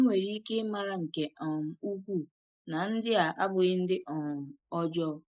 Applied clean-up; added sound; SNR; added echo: neural mask model Resemble Enhance denoiser.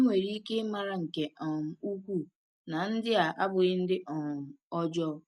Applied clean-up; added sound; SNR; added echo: none; none; none; none.